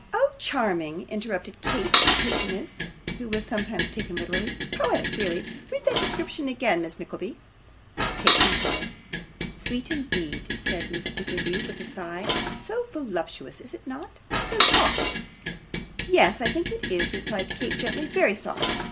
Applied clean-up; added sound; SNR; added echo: none; Dishes, pots, and pans; -2 dB; none.